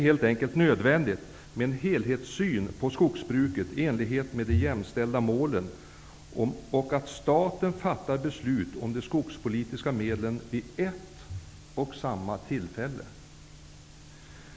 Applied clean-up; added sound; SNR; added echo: none; none; none; none.